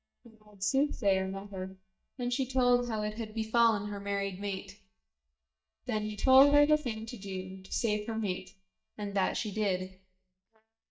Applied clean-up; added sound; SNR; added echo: neural mask model DeepFilterNet 3.